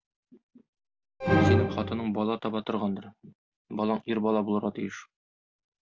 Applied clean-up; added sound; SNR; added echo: none; Musical instrument; -5 dB; none.